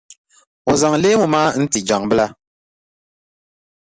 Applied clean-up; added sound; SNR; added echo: none; none; none; none.